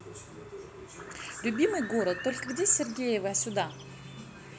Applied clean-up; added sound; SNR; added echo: none; Bird; 12 dB; none.